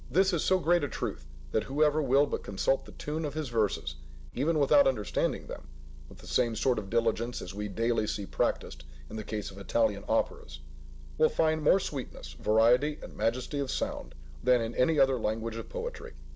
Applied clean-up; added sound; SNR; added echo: none; Motor vehicle (road) / Engine; 11 dB; none.